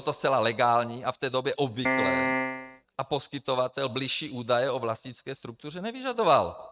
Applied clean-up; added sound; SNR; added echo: neural mask model RNNoise.